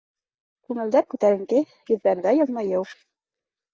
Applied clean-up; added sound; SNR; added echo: neural mask model DeepFilterNet 3.